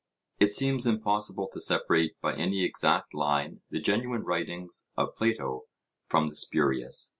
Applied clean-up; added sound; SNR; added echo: none; none; none; none.